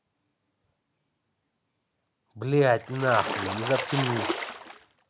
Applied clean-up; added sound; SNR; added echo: none; Splash, splatter; 3 dB; none.